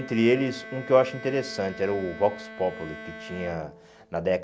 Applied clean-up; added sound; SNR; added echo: none; Bowed string instrument; 15 dB; none.